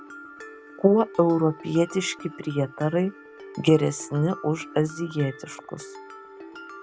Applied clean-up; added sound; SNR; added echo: none; Mallet percussion; 17 dB; none.